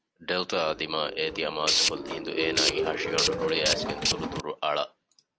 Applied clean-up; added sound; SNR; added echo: none; Tools; -2 dB; none.